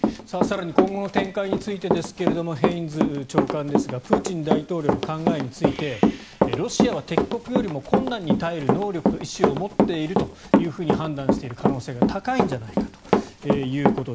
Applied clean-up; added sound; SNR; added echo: none; Run; -4 dB; none.